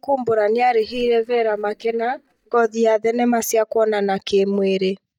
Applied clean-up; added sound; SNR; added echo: neural mask model DeepFilterNet 3.